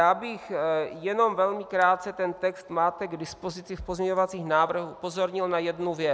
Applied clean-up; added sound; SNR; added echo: none; none; none; none.